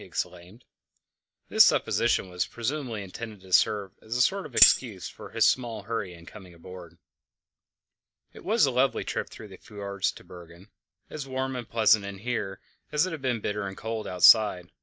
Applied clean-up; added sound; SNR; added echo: neural mask model DeepFilterNet 3.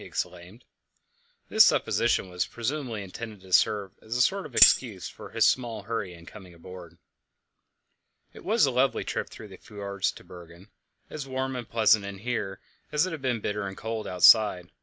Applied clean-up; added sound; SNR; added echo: none; Tambourine; -5 dB; none.